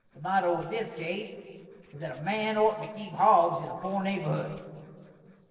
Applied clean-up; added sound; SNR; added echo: neural separator model SepFormer DNS4.